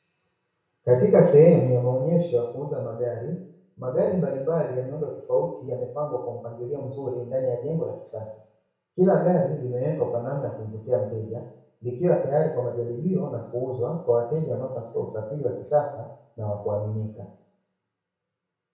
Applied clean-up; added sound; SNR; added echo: none; none; none; reverberation time 0.6 s.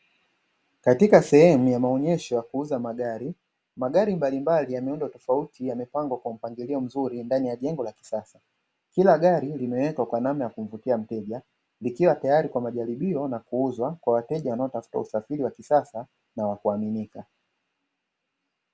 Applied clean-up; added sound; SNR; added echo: none; none; none; none.